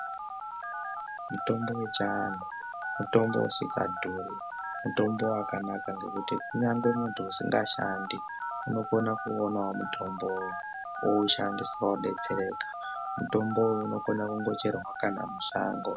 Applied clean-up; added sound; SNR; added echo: none; Telephone + Telephone; 6 dB; none.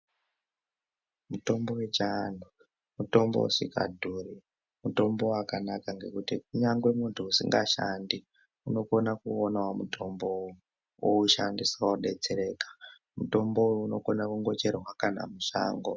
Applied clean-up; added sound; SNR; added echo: none; none; none; none.